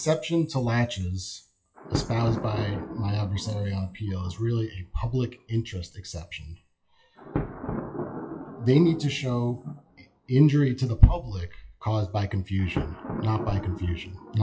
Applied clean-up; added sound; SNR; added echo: classical method WPE with log-MMSE.